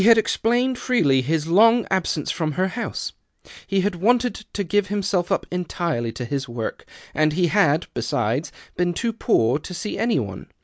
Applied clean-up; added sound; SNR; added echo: none; none; none; none.